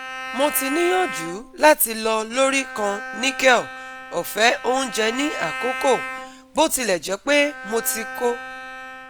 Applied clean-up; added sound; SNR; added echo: none; Bowed string instrument; 11 dB; none.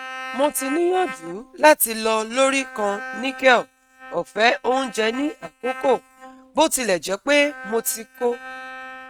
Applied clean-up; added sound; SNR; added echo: neural mask model RNNoise.